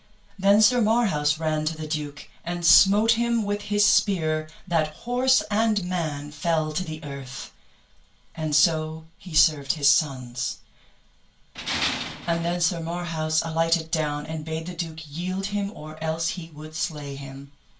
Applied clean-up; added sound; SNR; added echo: none; Tools; 4 dB; reverberation time 0.2 s.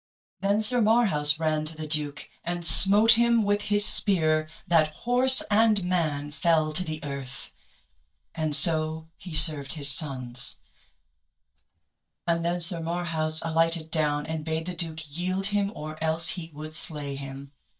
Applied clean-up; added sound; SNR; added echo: neural mask model DeepFilterNet 3.